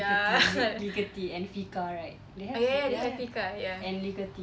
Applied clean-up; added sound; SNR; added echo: none; none; none; none.